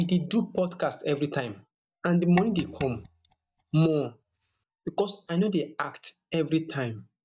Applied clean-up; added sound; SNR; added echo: neural mask model DeepFilterNet 3.